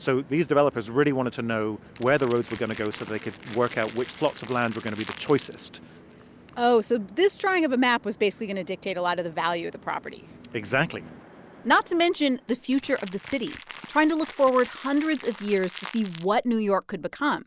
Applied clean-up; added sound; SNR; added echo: none; Crackle; 17 dB; none.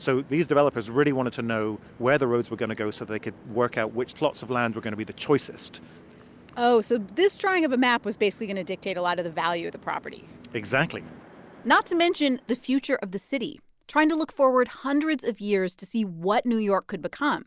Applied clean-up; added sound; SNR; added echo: none; none; none; none.